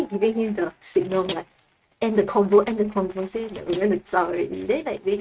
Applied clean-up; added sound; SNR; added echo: neural mask model RNNoise.